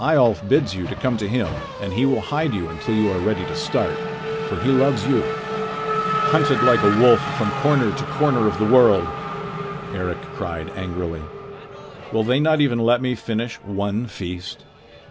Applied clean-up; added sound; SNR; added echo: none; Race car, auto racing / Accelerating, revving, vroom; 6 dB; none.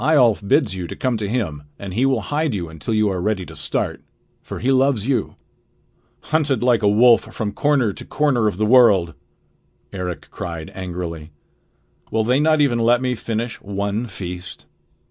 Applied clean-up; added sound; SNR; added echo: none; none; none; none.